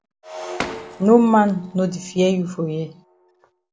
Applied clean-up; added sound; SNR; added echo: none; Shatter; 15 dB; none.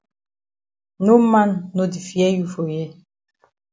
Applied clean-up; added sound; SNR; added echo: none; none; none; none.